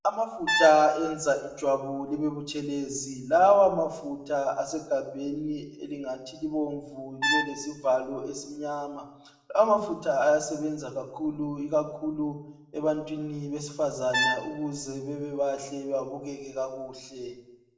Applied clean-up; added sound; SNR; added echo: none; Brass instrument; 4 dB; reverberation time 0.7 s.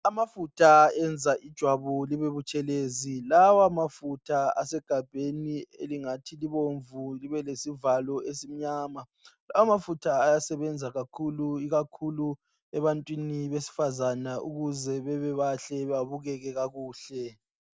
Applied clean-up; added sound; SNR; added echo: none; none; none; none.